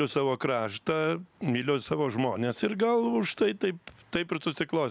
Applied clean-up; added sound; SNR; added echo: none; none; none; none.